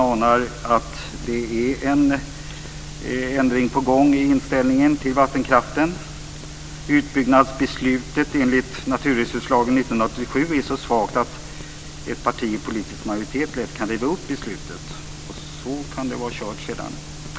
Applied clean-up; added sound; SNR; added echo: none; none; none; none.